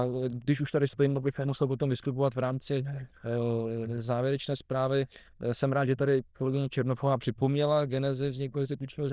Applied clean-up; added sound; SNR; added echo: neural diffusion model UNIVERSE++.